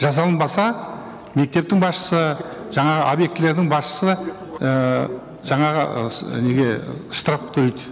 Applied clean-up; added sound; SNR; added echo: none; none; none; none.